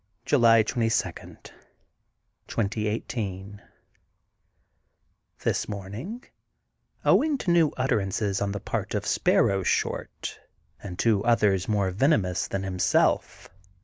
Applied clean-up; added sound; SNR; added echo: none; none; none; none.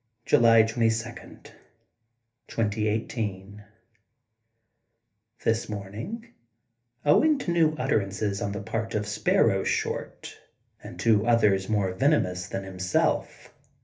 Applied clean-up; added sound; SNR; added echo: none; none; none; reverberation time 0.3 s.